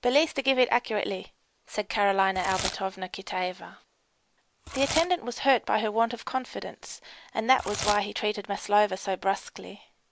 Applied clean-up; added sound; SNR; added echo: none; Packing tape, duct tape / Tearing; 12 dB; none.